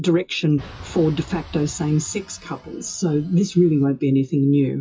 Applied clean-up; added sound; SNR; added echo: classical method WPE with log-MMSE.